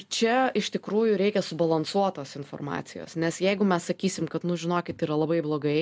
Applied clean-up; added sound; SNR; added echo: none; none; none; none.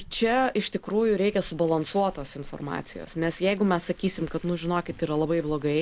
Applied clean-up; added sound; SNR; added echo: none; Car; 20 dB; none.